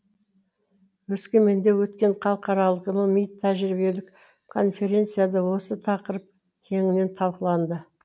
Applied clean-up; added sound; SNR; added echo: none; none; none; none.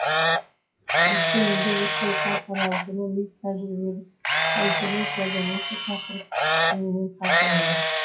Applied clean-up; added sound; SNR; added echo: classical method WPE with log-MMSE.